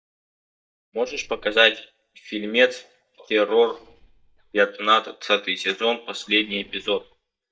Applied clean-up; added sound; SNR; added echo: neural mask model DeepFilterNet 3.